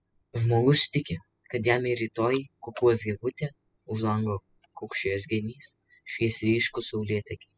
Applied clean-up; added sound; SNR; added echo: classical method spectral subtraction.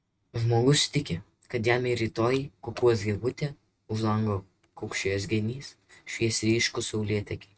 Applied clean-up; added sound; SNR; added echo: neural mask model RNNoise.